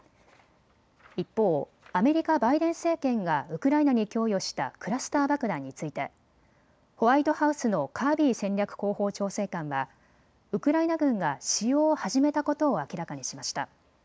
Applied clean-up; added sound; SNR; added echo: none; none; none; none.